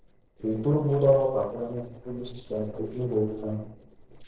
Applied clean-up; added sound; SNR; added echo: neural separator model SepFormer DNS4.